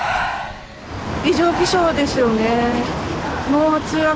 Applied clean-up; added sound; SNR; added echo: none; Breathing; 10 dB; none.